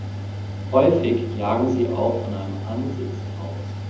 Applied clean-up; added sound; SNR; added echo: none; Mechanical fan; 6 dB; reverberation time 0.8 s.